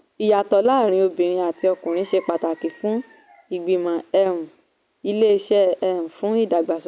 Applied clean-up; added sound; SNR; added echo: none; none; none; none.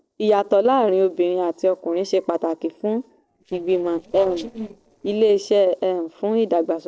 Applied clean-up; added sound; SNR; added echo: neural separator model SepFormer DNS4.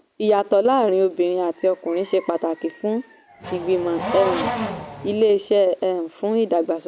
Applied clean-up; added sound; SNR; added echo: none; Race car, auto racing / Accelerating, revving, vroom; 8 dB; none.